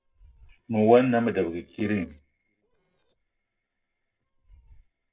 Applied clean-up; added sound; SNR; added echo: neural separator model SepFormer DNS4.